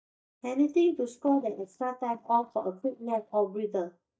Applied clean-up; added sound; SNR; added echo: neural mask model DeepFilterNet 3.